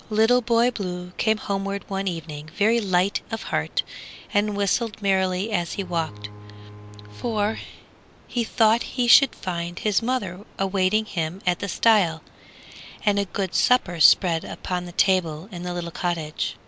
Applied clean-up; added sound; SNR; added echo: none; Bowed string instrument; 16 dB; none.